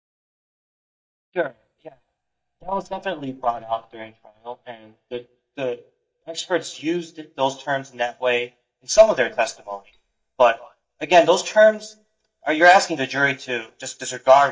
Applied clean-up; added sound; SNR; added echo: neural mask model DeepFilterNet 3.